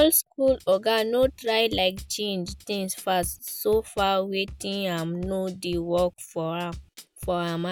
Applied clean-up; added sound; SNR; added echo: none; Bass drum / Drum kit; 18 dB; none.